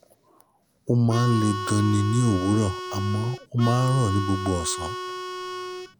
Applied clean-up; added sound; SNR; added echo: none; Harmonica; 8 dB; none.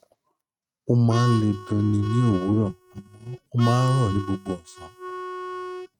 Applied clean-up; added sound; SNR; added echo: neural mask model RNNoise.